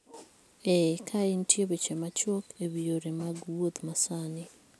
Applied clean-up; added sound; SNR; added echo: none; none; none; none.